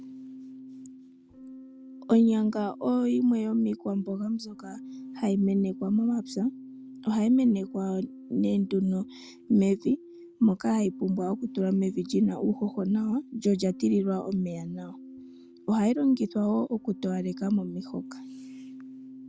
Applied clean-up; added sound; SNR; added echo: none; Keyboard (musical); 17 dB; none.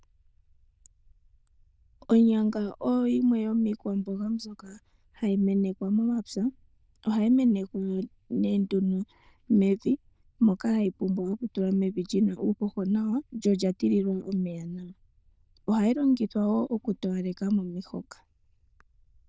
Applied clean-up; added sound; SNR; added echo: neural diffusion model UNIVERSE++.